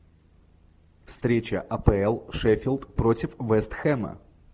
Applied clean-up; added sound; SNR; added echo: none; none; none; none.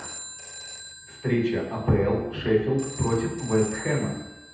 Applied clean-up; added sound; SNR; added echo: none; Telephone; 14 dB; reverberation time 0.9 s.